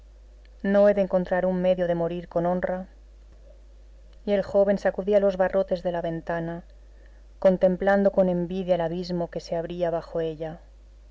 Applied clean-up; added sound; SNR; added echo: none; none; none; none.